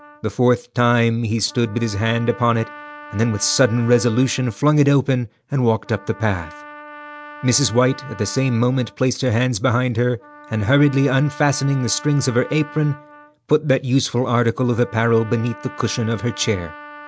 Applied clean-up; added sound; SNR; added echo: none; Trumpet; 20 dB; none.